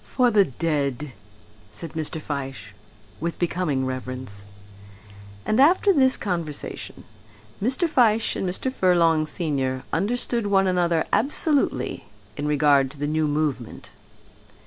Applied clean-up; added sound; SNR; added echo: none; none; none; none.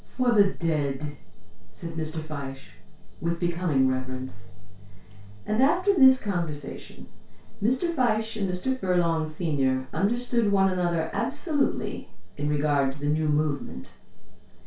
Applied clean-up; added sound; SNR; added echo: none; none; none; reverberation time 0.2 s.